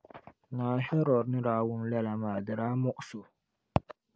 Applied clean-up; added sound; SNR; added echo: none; none; none; none.